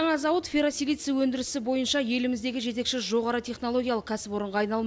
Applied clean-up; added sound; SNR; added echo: none; none; none; none.